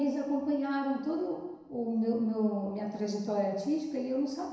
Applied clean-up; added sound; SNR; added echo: none; none; none; reverberation time 1.0 s.